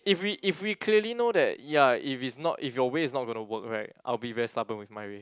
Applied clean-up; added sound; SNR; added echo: none; none; none; none.